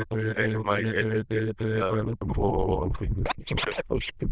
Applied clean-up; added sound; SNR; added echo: neural diffusion model UNIVERSE++.